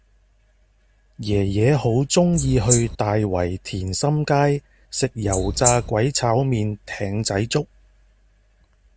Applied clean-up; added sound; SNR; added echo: none; Wild animals; 2 dB; none.